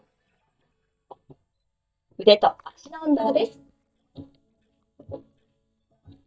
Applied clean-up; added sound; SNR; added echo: neural mask model DeepFilterNet 3.